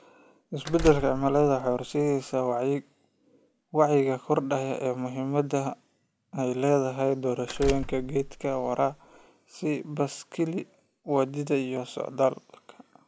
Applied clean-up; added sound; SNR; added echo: none; Door; 9 dB; none.